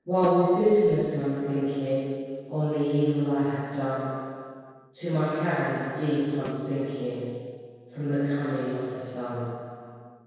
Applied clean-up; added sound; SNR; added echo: neural separator model SepFormer DNS4.